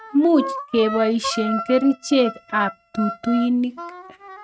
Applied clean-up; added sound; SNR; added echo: neural mask model RNNoise.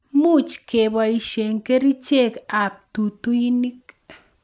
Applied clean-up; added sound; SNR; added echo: none; none; none; none.